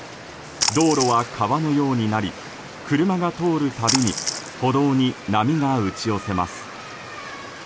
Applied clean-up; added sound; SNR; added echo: none; Splash, splatter; 4 dB; none.